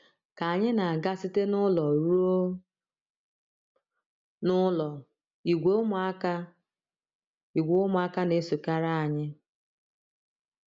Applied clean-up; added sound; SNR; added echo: none; none; none; none.